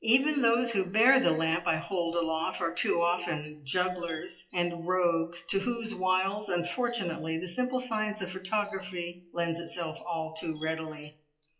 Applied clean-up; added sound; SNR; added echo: classical method WPE with log-MMSE.